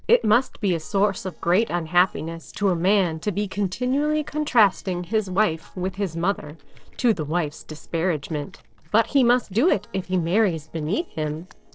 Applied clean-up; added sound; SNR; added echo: neural separator model SepFormer DNS4.